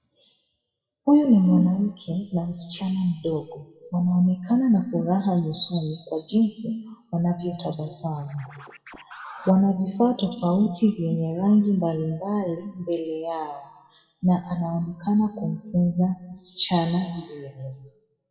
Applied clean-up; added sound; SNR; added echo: classical method WPE with log-MMSE.